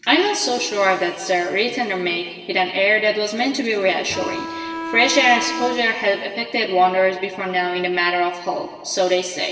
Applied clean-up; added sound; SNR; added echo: none; Bowed string instrument; 7 dB; reverberation time 1.9 s.